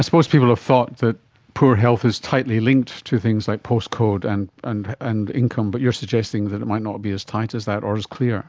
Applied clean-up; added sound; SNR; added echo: none; none; none; none.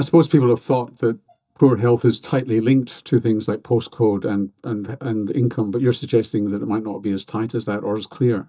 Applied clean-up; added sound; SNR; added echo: neural mask model DeepFilterNet 3.